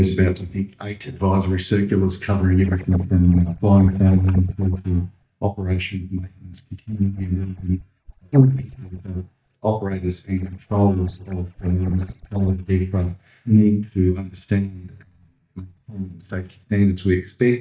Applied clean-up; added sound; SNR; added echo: neural mask model DeepFilterNet 3.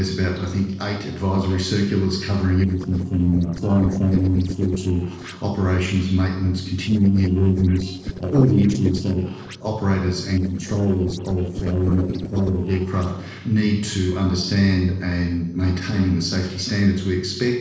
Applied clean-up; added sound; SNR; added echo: neural separator model SepFormer DNS4.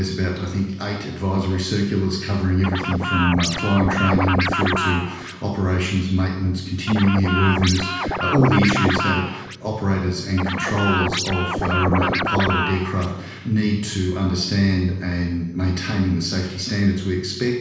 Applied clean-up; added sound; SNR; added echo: none; Scratching (performance technique); 3 dB; reverberation time 1.1 s.